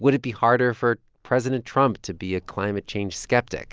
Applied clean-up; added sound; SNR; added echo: none; none; none; none.